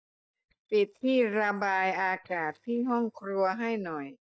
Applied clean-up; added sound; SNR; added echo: neural mask model DeepFilterNet 3.